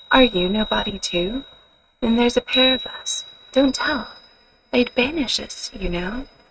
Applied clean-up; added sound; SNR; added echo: neural mask model RNNoise.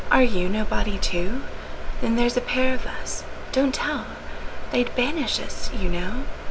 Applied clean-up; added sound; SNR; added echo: none; none; none; none.